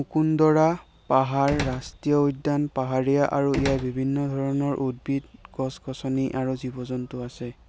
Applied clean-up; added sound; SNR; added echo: none; Slam; 12 dB; none.